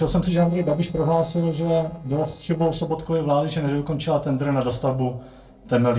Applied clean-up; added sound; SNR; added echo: neural separator model SepFormer DNS4.